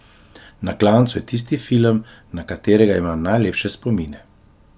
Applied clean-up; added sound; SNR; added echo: none; none; none; none.